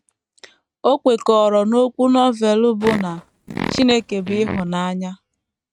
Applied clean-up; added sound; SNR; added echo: neural mask model RNNoise.